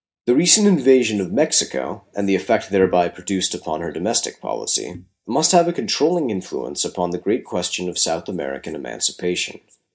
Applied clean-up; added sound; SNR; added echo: neural mask model DeepFilterNet 3.